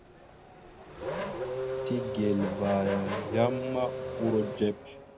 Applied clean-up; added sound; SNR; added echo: none; Race car, auto racing / Accelerating, revving, vroom; 4 dB; none.